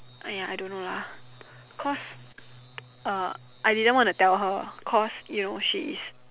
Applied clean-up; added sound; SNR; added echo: none; none; none; none.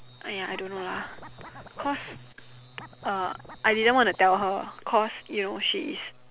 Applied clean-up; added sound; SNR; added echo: none; Scratching (performance technique); 18 dB; none.